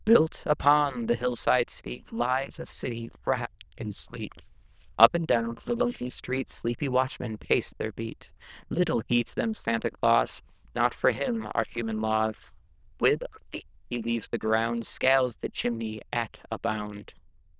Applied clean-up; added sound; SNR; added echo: neural diffusion model UNIVERSE++.